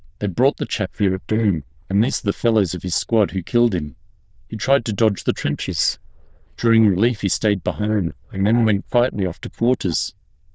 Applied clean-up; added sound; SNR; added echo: neural diffusion model UNIVERSE++.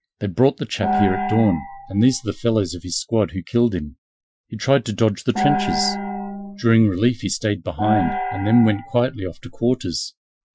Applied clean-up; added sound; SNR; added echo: classical method Wiener filter.